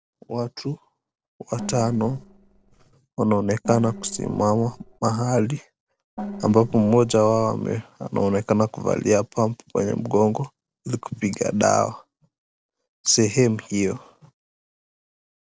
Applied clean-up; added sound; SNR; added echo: neural separator model SepFormer DNS4.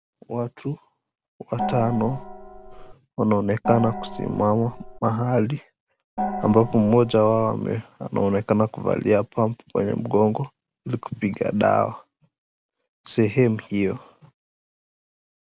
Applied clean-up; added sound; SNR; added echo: none; Gong; 8 dB; none.